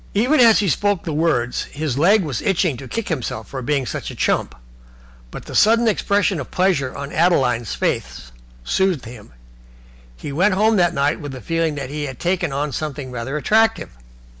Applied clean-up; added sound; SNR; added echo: none; none; none; none.